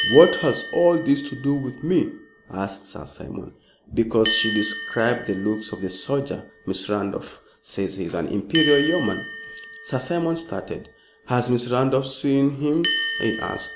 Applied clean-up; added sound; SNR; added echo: none; Bell; 8 dB; none.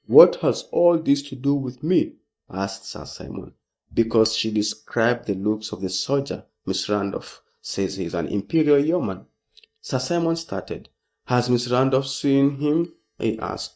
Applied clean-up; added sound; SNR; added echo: neural mask model DeepFilterNet 3.